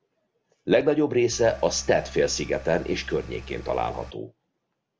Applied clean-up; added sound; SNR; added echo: none; Engine; 15 dB; none.